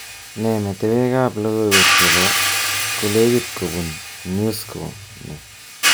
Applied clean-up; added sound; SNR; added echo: none; Hi-hat; 0 dB; none.